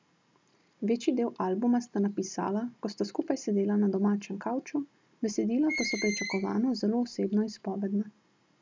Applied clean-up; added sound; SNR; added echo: none; Screech; 9 dB; none.